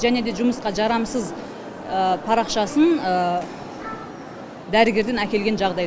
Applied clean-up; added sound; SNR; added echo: none; none; none; none.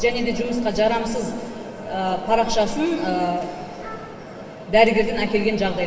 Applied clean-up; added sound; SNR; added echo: none; none; none; reverberation time 1.9 s.